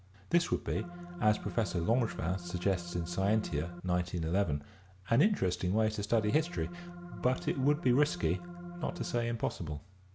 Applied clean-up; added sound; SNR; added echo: none; Organ; 12 dB; none.